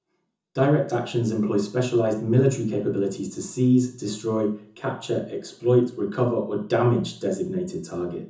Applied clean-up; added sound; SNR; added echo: none; none; none; reverberation time 0.5 s.